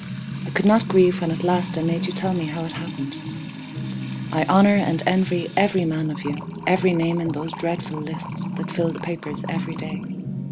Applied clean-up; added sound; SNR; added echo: none; Trickle, dribble / Water tap, faucet / Music; 7 dB; none.